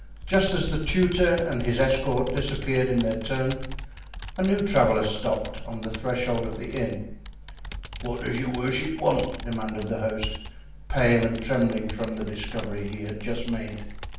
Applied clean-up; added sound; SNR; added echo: none; Computer keyboard; 11 dB; reverberation time 0.6 s.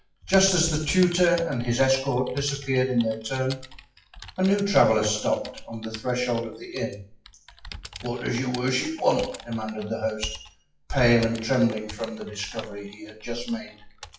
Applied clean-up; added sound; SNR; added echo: classical method WPE with log-MMSE.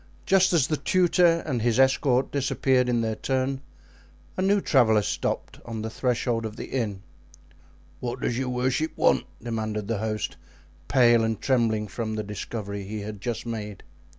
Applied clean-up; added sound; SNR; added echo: none; none; none; none.